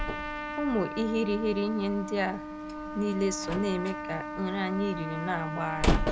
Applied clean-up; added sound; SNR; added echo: none; Slam + Trumpet; 2 dB; none.